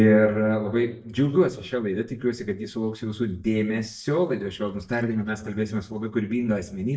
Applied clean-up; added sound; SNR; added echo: neural mask model DeepFilterNet 3.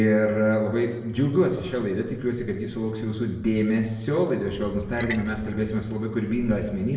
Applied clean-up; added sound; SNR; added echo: none; Splash, splatter; 13 dB; reverberation time 1.0 s.